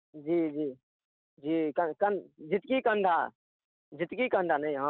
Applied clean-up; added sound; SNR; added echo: none; none; none; none.